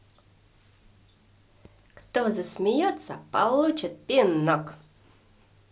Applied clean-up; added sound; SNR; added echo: none; none; none; none.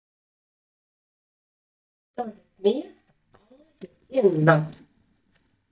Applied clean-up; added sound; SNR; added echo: neural mask model DeepFilterNet 3.